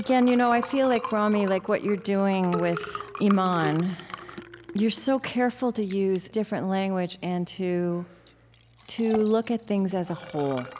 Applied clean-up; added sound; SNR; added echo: none; Liquid; 15 dB; none.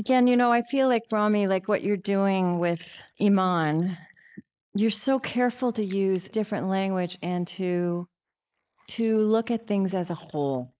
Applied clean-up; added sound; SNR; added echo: neural mask model Resemble Enhance denoiser.